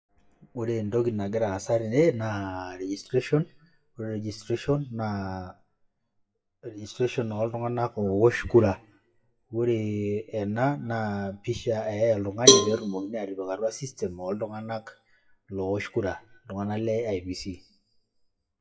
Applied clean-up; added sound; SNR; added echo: classical method WPE with log-MMSE.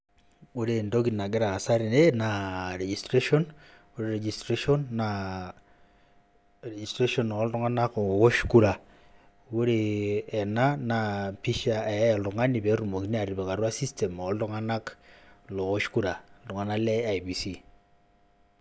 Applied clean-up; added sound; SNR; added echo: none; none; none; none.